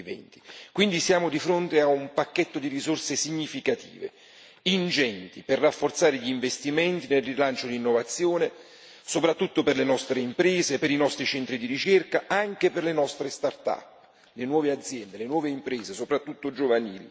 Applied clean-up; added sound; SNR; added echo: none; none; none; none.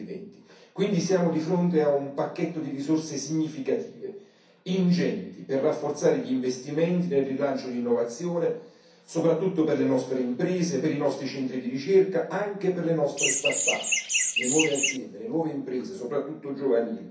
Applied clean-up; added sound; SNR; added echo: none; Chirp, tweet; -1 dB; reverberation time 0.6 s.